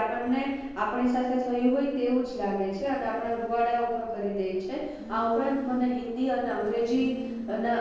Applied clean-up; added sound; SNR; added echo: neural separator model SepFormer DNS4.